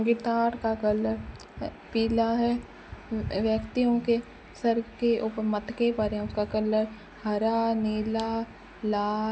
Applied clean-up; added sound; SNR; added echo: none; none; none; none.